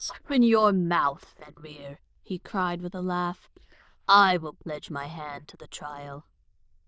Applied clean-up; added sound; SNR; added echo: neural diffusion model UNIVERSE++.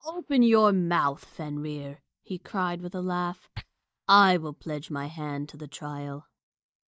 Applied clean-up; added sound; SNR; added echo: neural mask model DeepFilterNet 3.